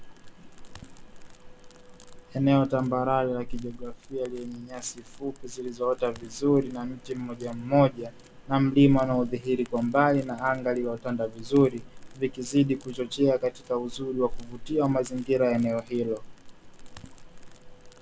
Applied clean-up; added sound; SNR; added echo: none; Crackle; 14 dB; none.